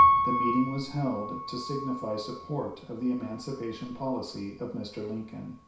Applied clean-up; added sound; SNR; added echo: none; Piano; -2 dB; reverberation time 0.6 s.